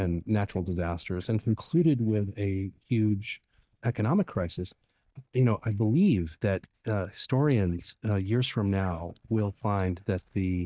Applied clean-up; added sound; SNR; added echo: neural mask model DeepFilterNet 3.